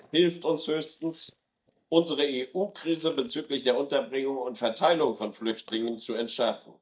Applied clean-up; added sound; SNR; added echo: neural mask model DeepFilterNet 3.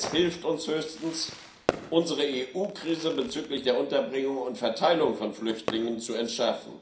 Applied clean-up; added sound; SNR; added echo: none; Fireworks; 12 dB; reverberation time 0.5 s.